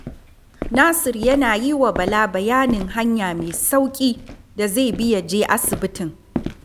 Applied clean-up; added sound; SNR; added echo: none; Walk, footsteps; 12 dB; none.